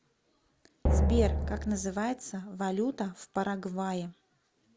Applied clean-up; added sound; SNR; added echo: none; Drum; -5 dB; none.